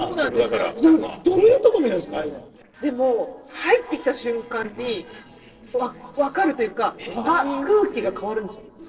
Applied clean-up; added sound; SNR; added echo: neural separator model SepFormer DNS4.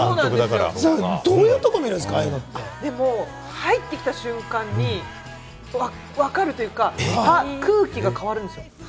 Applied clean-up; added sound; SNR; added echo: none; none; none; none.